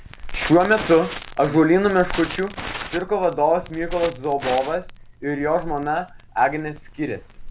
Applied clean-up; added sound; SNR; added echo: none; Crackle; 12 dB; none.